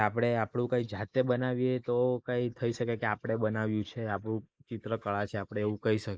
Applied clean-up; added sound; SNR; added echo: neural mask model Resemble Enhance denoiser.